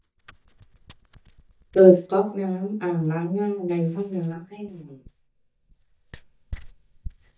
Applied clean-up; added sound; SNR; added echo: neural mask model DeepFilterNet 3.